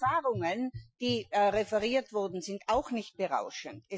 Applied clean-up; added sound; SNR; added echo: classical method Wiener filter.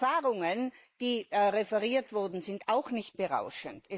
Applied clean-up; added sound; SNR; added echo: neural mask model Resemble Enhance denoiser.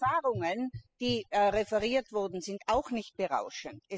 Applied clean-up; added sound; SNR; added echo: classical method spectral subtraction.